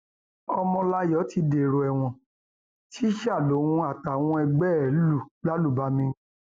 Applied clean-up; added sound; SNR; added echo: none; none; none; none.